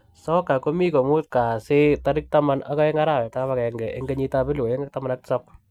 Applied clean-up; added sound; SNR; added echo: none; none; none; none.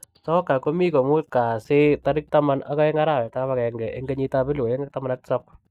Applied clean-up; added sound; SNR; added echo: neural mask model DeepFilterNet 3.